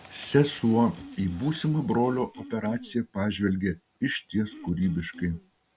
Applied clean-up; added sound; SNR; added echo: none; Cough; 18 dB; none.